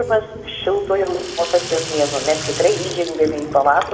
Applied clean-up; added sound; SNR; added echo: none; Sink (filling or washing) / Water tap, faucet; 10 dB; reverberation time 1.5 s.